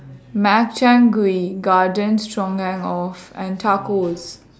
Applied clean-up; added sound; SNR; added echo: none; none; none; none.